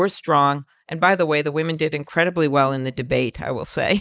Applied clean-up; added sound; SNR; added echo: neural mask model Resemble Enhance denoiser.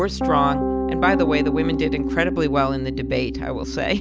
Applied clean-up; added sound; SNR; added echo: none; Piano; 0 dB; none.